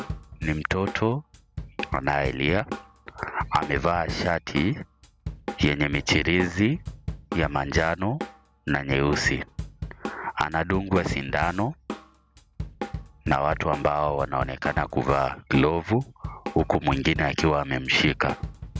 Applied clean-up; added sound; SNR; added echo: none; Drum kit; 10 dB; none.